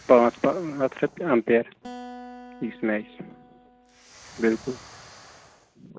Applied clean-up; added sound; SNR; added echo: none; Explosion + Acoustic guitar; 20 dB; none.